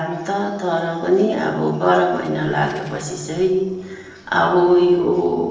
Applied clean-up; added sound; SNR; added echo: neural separator model SepFormer DNS4.